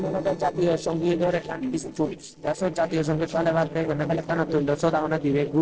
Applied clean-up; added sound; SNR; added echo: neural separator model SepFormer DNS4.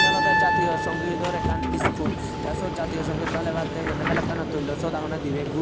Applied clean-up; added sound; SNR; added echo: none; Piano + Subway, metro, underground; -5 dB; none.